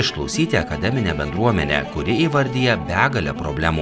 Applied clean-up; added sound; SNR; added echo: none; none; none; none.